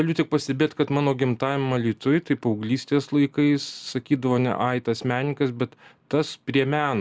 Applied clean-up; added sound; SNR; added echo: none; none; none; none.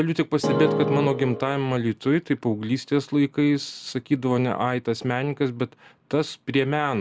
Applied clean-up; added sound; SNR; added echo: none; Keyboard (musical); 1 dB; none.